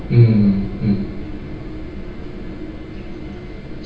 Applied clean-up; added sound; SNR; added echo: none; Thunder; 11 dB; reverberation time 0.9 s.